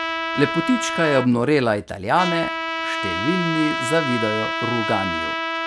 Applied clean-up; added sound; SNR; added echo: none; Trumpet; 3 dB; none.